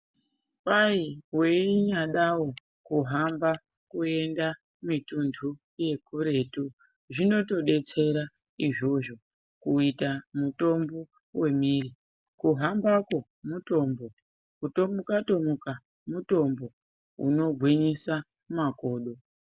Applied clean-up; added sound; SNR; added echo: none; none; none; none.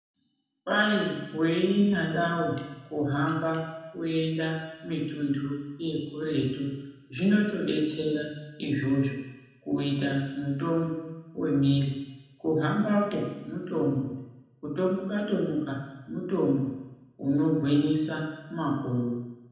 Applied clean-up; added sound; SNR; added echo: none; none; none; reverberation time 1.0 s.